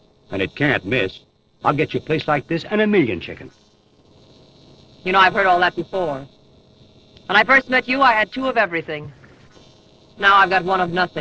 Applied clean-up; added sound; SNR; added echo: neural separator model SepFormer DNS4.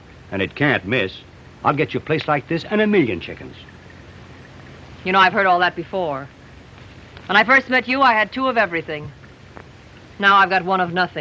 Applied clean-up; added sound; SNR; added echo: none; none; none; none.